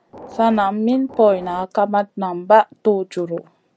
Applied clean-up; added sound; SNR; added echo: none; Train; 19 dB; none.